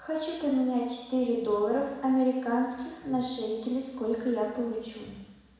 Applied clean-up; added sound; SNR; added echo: none; none; none; reverberation time 1.1 s.